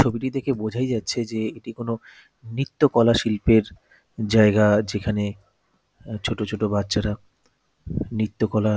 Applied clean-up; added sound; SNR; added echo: none; none; none; none.